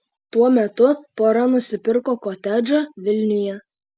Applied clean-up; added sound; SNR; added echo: none; none; none; none.